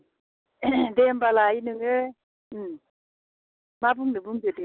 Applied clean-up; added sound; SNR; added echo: none; none; none; none.